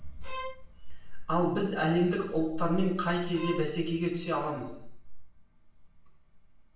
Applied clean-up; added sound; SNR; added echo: none; Bowed string instrument; 13 dB; reverberation time 0.7 s.